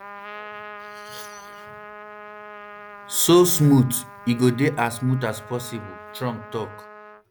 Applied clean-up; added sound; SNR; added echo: none; Trumpet; 16 dB; none.